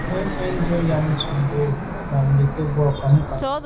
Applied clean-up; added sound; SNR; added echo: none; Fixed-wing aircraft, airplane; 6 dB; reverberation time 0.5 s.